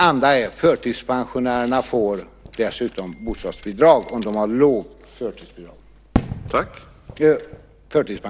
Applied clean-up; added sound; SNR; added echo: none; Fireworks; 14 dB; none.